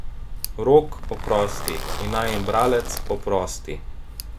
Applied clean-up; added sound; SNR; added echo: none; Tick + Zipper (clothing); 5 dB; none.